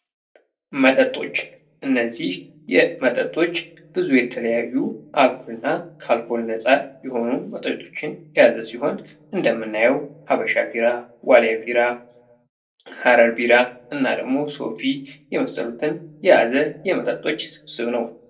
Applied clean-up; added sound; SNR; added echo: none; none; none; reverberation time 0.2 s.